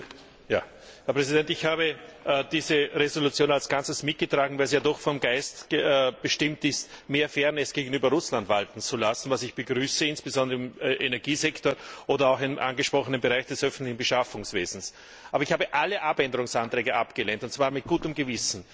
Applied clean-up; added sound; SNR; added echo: none; none; none; none.